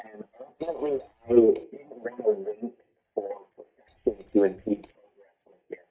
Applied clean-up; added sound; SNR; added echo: neural mask model DeepFilterNet 3.